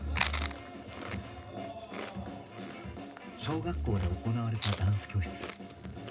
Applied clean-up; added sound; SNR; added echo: none; Chewing, mastication; 2 dB; reverberation time 0.4 s.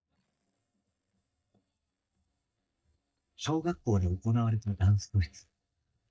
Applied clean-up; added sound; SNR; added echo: neural mask model DeepFilterNet 3.